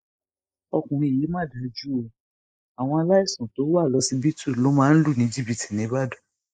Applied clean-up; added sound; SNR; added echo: neural mask model Resemble Enhance denoiser.